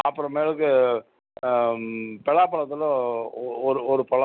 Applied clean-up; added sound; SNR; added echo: none; none; none; none.